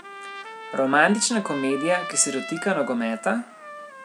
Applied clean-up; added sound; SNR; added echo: none; Trumpet; 12 dB; none.